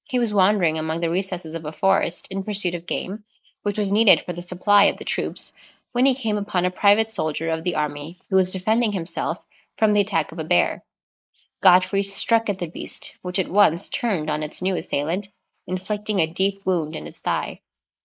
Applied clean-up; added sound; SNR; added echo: neural mask model Resemble Enhance denoiser.